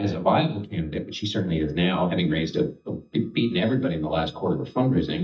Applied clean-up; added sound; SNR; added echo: neural mask model DeepFilterNet 3.